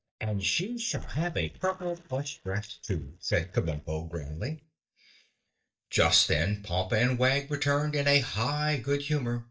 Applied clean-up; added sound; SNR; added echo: neural mask model DeepFilterNet 3.